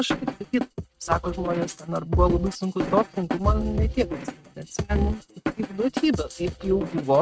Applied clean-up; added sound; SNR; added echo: neural mask model RNNoise.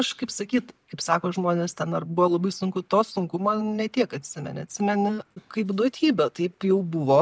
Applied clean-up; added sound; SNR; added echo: none; none; none; none.